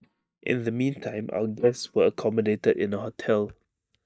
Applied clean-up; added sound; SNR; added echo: neural mask model DeepFilterNet 3.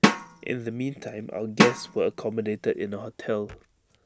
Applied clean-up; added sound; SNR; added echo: none; Drum; -3 dB; none.